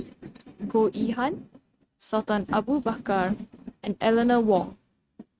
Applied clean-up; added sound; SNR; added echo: neural mask model RNNoise.